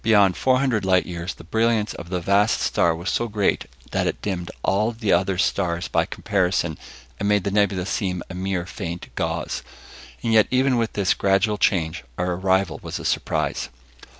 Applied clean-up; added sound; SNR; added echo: none; none; none; none.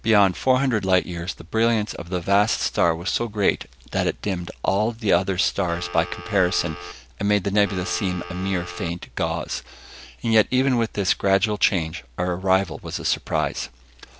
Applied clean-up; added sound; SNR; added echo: none; Telephone; 12 dB; none.